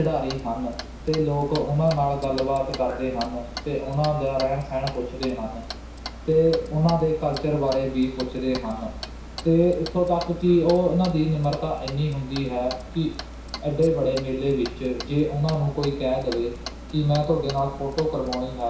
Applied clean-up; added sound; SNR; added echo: none; Clock; 12 dB; reverberation time 0.6 s.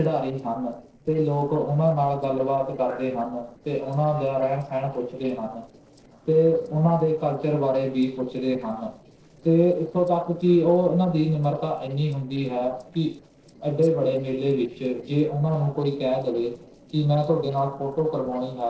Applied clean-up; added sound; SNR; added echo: neural separator model SepFormer DNS4.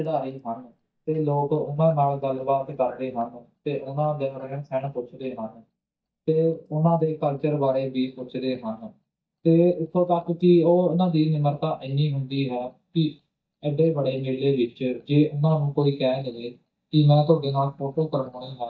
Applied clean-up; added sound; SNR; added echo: neural mask model DeepFilterNet 3.